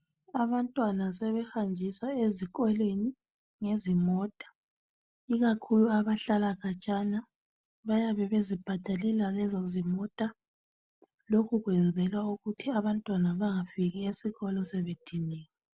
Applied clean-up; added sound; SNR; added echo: none; none; none; none.